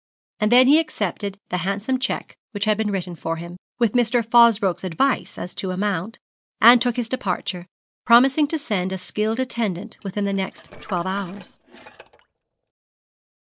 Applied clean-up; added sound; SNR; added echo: neural separator model SepFormer DNS4.